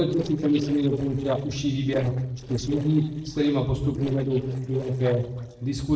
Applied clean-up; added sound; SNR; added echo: neural separator model SepFormer DNS4.